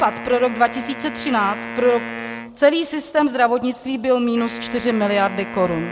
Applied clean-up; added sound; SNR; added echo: none; Wind instrument, woodwind instrument; 12 dB; none.